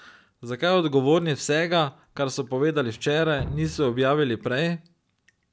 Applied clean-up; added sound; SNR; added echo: none; Drip; 19 dB; none.